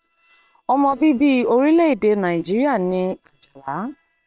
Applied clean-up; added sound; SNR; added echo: neural separator model SepFormer WHAM!.